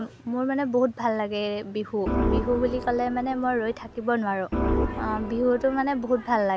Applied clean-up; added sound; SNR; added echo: none; Organ; 3 dB; none.